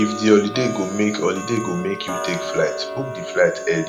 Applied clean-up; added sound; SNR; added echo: none; Tick-tock; 9 dB; none.